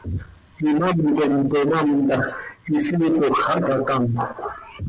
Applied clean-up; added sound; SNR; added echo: neural mask model Resemble Enhance denoiser.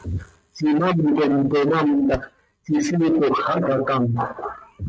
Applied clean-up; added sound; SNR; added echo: neural mask model RNNoise.